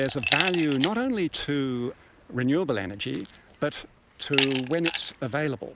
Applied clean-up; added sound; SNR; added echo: none; Glass; 5 dB; none.